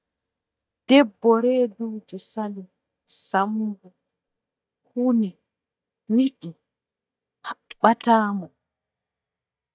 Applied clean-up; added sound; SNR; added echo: neural mask model DeepFilterNet 3.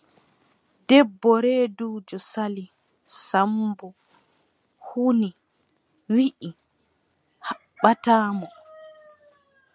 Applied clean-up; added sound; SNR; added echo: none; none; none; none.